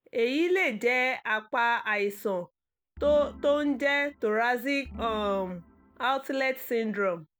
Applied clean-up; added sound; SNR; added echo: none; Organ; 17 dB; none.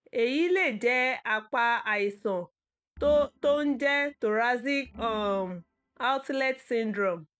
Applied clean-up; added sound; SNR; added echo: neural mask model RNNoise.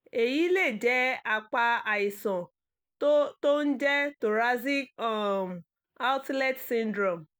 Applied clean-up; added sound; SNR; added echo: none; none; none; none.